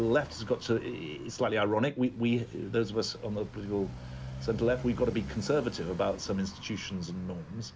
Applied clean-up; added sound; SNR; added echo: none; Motorcycle; 13 dB; none.